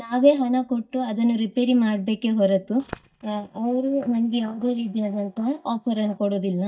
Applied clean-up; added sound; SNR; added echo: neural mask model DeepFilterNet 3.